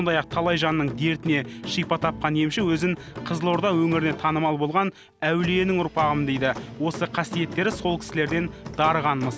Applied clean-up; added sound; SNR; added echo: none; none; none; none.